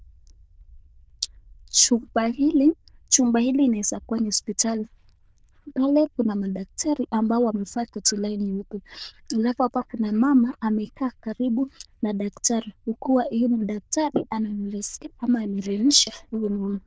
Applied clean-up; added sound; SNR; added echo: neural diffusion model UNIVERSE++.